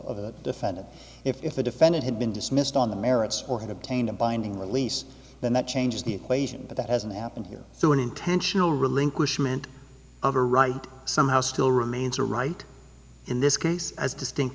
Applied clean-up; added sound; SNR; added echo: none; none; none; none.